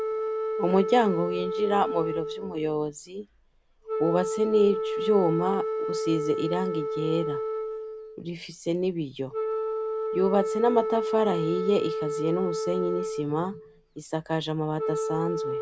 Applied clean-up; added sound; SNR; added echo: none; Wind instrument, woodwind instrument; 3 dB; none.